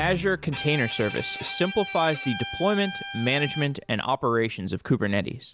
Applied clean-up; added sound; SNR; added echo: none; Bowed string instrument; 10 dB; none.